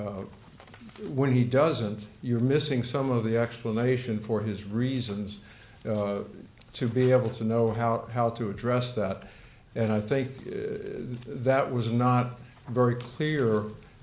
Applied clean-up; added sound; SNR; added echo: none; none; none; none.